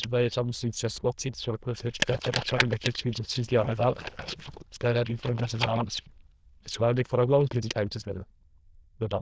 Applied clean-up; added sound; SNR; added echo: neural diffusion model UNIVERSE++.